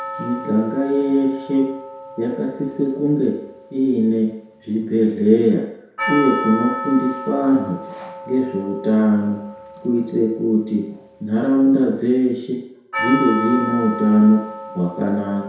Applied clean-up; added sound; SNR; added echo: none; Percussion; 11 dB; reverberation time 0.7 s.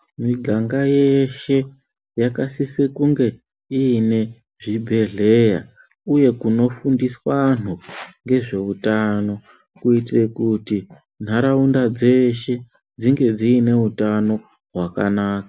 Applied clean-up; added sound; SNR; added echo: none; none; none; none.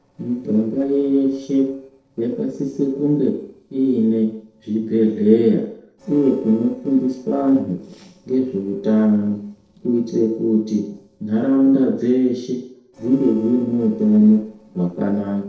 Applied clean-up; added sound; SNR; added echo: neural separator model SepFormer DNS4.